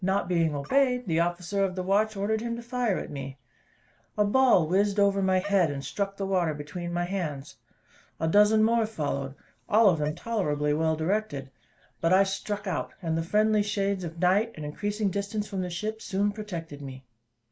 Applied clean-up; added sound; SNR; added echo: neural mask model Resemble Enhance denoiser.